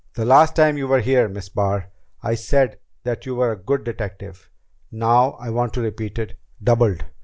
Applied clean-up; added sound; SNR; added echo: none; none; none; none.